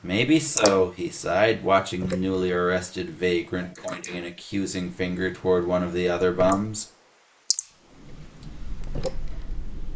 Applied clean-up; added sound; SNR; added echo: neural mask model Resemble Enhance denoiser.